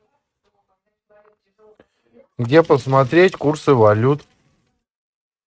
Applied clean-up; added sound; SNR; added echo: neural mask model RNNoise.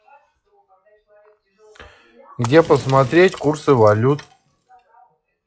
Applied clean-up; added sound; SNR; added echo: classical method log-MMSE.